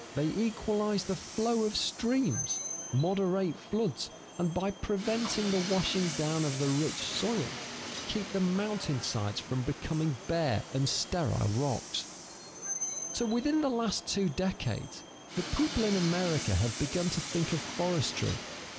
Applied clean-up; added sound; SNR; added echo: none; Train; 9 dB; none.